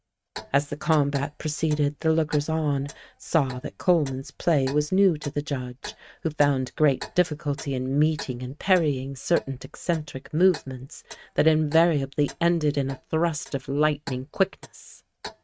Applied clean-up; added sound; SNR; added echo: neural mask model RNNoise.